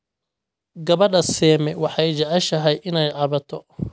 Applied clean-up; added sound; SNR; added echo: none; none; none; none.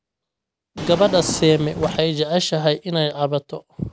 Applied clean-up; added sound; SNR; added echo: none; Drawer open or close; 11 dB; none.